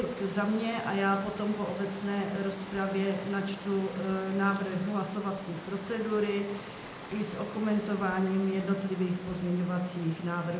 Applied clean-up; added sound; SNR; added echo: none; Water; 13 dB; reverberation time 0.7 s.